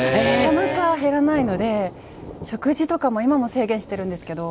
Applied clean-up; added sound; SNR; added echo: none; Thunder; 16 dB; none.